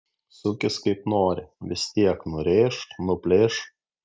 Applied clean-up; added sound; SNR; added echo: none; none; none; none.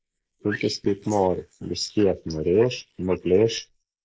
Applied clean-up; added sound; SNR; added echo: neural mask model Resemble Enhance denoiser.